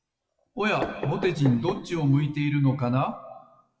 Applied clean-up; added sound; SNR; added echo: classical method WPE with log-MMSE.